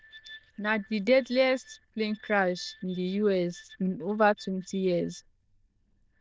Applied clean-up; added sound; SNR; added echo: neural diffusion model UNIVERSE++.